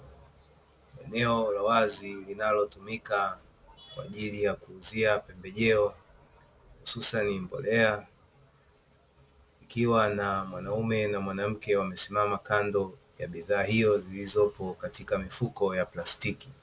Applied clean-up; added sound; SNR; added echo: none; none; none; none.